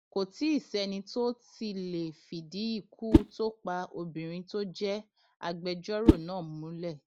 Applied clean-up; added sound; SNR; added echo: none; Whoosh, swoosh, swish; -4 dB; none.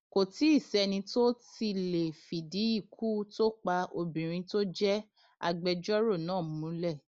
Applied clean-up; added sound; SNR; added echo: none; none; none; none.